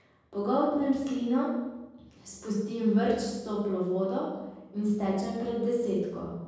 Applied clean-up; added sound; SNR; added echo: none; none; none; reverberation time 1.3 s.